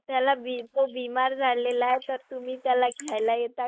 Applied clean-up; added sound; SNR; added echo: neural mask model Resemble Enhance denoiser.